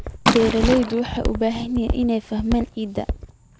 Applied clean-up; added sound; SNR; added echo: none; Walk, footsteps + Liquid; 3 dB; none.